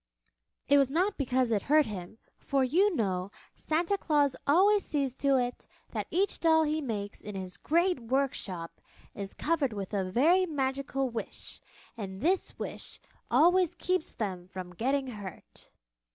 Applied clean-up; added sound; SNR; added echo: none; none; none; none.